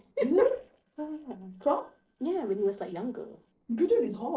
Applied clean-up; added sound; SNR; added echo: neural separator model SepFormer DNS4.